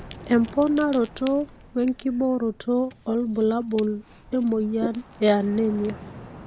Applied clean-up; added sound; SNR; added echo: none; Ocean; 17 dB; none.